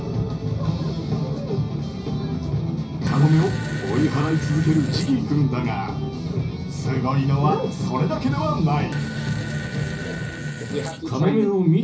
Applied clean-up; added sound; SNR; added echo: none; Fart; 14 dB; reverberation time 0.5 s.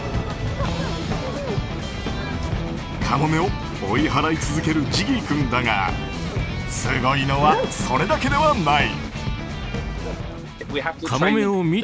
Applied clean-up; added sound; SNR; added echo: none; none; none; none.